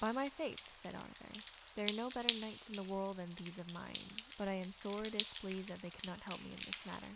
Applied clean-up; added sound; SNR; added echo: none; Drip; -4 dB; none.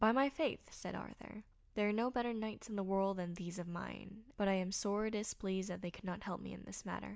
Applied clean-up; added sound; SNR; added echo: none; none; none; none.